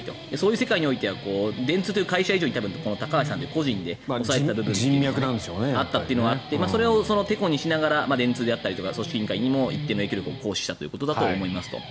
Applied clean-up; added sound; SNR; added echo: none; Guitar; 13 dB; none.